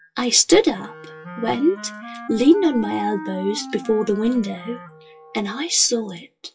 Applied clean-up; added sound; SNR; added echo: classical method WPE with log-MMSE.